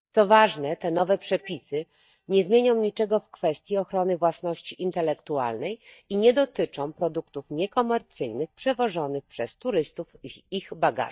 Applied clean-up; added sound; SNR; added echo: neural mask model DeepFilterNet 3.